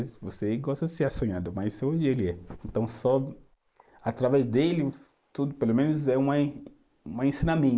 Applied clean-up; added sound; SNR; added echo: neural mask model Resemble Enhance denoiser.